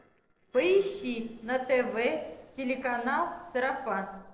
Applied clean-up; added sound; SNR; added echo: neural separator model SepFormer DNS4.